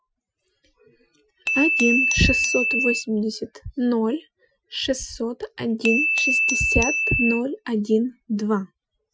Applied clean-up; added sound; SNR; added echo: classical method Wiener filter.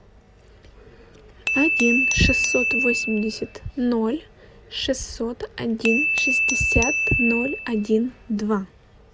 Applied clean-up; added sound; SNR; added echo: none; Glass / Bell; 0 dB; none.